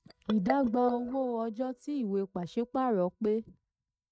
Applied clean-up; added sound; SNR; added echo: neural mask model DeepFilterNet 3.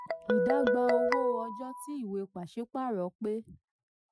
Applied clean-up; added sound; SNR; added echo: classical method Wiener filter.